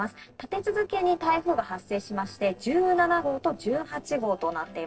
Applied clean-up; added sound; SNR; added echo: neural separator model SepFormer DNS4.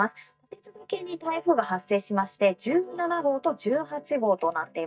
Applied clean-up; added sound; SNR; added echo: neural mask model DeepFilterNet 3.